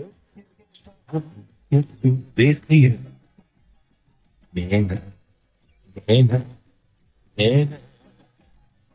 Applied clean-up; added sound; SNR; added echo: neural mask model DeepFilterNet 3.